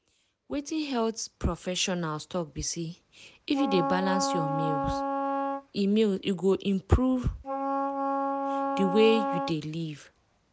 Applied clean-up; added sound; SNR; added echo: none; Wind instrument, woodwind instrument; 2 dB; none.